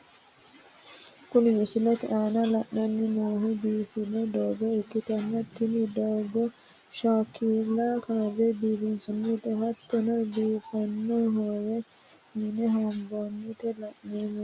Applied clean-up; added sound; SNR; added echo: none; none; none; none.